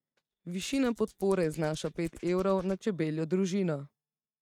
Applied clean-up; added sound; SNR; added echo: neural mask model RNNoise.